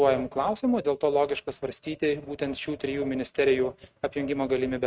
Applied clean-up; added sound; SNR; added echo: neural mask model RNNoise.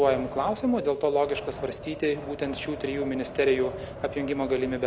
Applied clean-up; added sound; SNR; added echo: none; Wind; 11 dB; none.